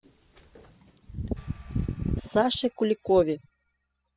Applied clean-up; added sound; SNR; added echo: classical method spectral subtraction.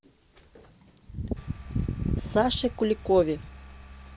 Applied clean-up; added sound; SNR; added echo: none; Engine; 17 dB; none.